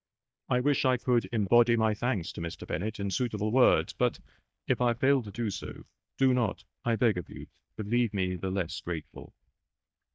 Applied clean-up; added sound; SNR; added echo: neural mask model DeepFilterNet 3.